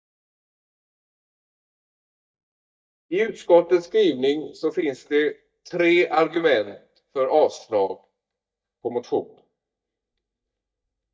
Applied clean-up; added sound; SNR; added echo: neural mask model DeepFilterNet 3.